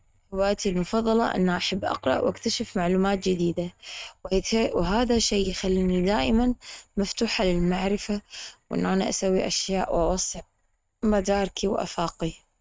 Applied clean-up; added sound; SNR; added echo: neural mask model RNNoise.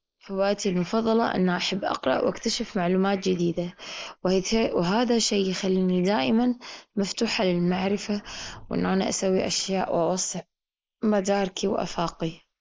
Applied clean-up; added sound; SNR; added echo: neural mask model Resemble Enhance denoiser.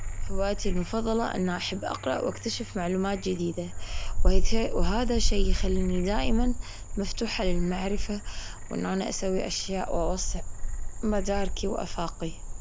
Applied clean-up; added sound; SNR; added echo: none; Frog; -3 dB; none.